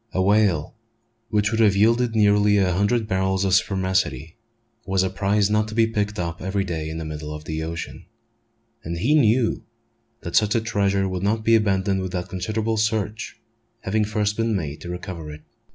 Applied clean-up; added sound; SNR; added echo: none; none; none; none.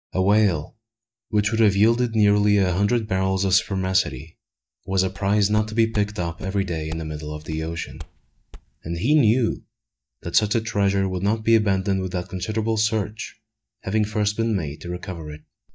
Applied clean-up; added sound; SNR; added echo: neural mask model DeepFilterNet 3.